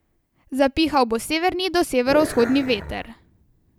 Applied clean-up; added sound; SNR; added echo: none; Growling; 10 dB; none.